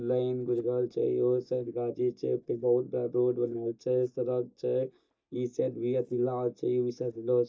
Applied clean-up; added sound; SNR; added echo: neural mask model DeepFilterNet 3.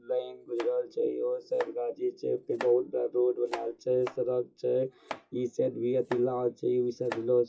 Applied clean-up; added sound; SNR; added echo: classical method WPE with log-MMSE.